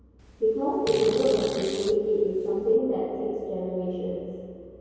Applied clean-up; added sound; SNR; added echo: none; Fart; 12 dB; reverberation time 2.2 s.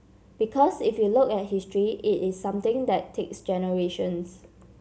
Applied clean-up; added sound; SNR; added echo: none; none; none; none.